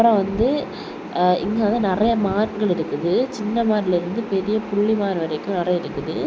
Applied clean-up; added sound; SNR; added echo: none; none; none; none.